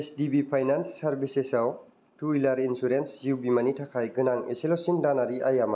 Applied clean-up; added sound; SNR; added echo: none; none; none; none.